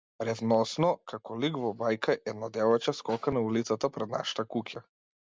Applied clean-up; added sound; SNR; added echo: none; none; none; none.